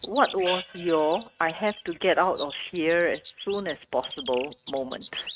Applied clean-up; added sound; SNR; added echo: neural mask model RNNoise.